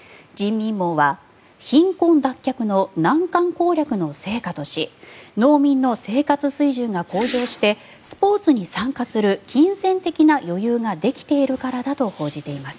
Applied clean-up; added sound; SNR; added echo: none; Whoosh, swoosh, swish; 13 dB; none.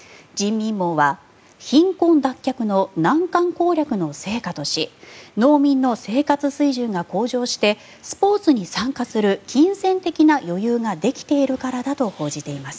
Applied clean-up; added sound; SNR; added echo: none; none; none; none.